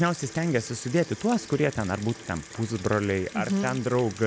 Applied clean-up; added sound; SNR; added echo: none; Sink (filling or washing) / Water tap, faucet; 17 dB; none.